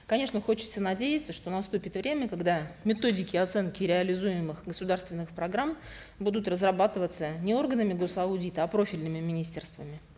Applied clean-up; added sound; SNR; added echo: none; none; none; none.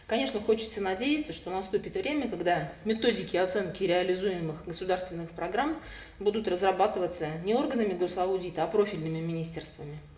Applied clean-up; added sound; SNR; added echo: none; none; none; reverberation time 0.6 s.